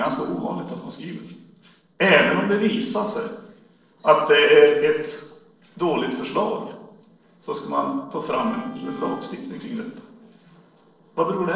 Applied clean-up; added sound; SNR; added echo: neural separator model SepFormer DNS4.